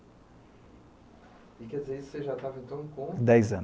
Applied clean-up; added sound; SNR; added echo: none; none; none; none.